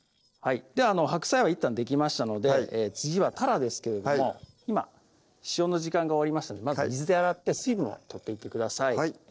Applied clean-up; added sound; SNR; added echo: neural separator model SepFormer DNS4.